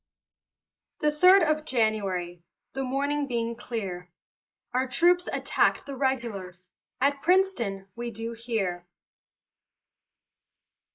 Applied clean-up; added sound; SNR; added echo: neural mask model Resemble Enhance denoiser.